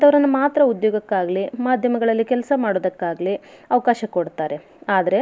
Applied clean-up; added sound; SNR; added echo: none; none; none; none.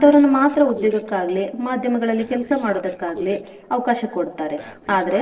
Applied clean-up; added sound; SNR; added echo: neural separator model SepFormer DNS4.